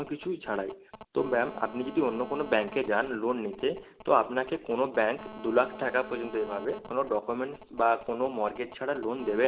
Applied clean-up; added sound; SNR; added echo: none; Telephone; 17 dB; none.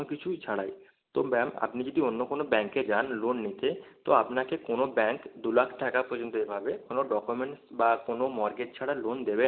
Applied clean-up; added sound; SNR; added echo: none; none; none; none.